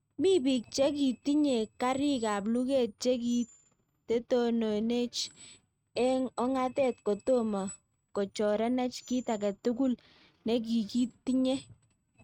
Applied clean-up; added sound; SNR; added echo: neural mask model RNNoise.